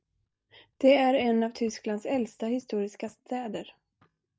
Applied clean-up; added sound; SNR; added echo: neural mask model DeepFilterNet 3.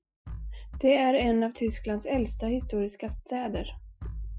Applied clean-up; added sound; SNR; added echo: classical method Wiener filter.